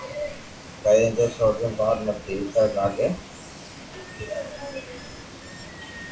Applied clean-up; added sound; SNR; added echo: none; Water; 16 dB; reverberation time 0.2 s.